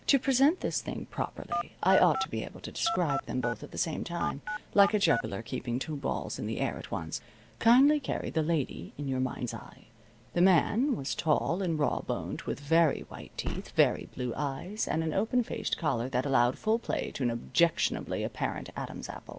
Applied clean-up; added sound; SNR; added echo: none; Car + Telephone; 7 dB; none.